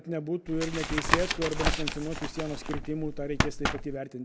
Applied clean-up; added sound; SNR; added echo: none; Tap; -2 dB; none.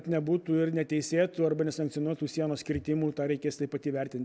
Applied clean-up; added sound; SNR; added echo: none; none; none; none.